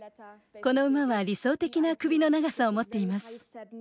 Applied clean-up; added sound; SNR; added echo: none; none; none; none.